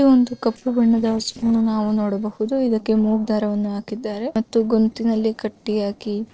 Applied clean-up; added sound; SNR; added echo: neural separator model SepFormer DNS4.